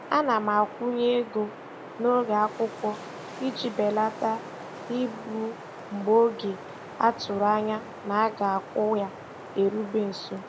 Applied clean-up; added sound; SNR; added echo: none; Wind; 14 dB; none.